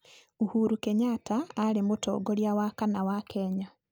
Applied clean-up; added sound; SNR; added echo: none; none; none; none.